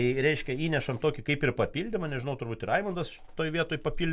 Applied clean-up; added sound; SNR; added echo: none; none; none; none.